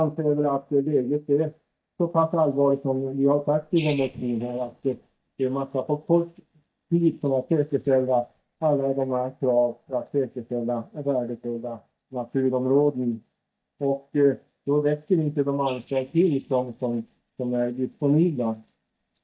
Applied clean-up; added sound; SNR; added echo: neural mask model DeepFilterNet 3.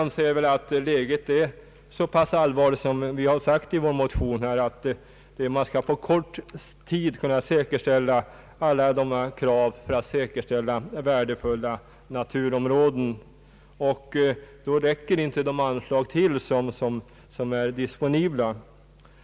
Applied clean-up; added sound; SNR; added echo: none; none; none; none.